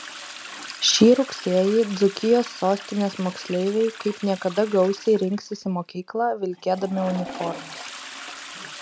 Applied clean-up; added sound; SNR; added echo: none; Toilet flush; 16 dB; none.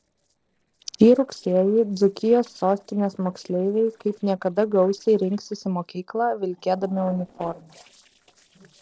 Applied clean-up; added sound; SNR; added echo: neural separator model SepFormer DNS4.